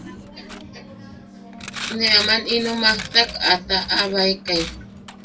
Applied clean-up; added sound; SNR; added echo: none; Coin (dropping); 12 dB; reverberation time 0.1 s.